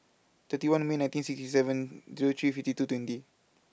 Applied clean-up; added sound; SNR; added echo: none; none; none; none.